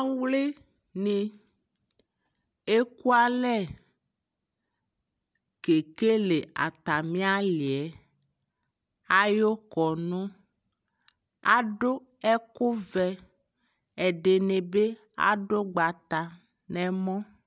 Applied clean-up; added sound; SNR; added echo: none; none; none; none.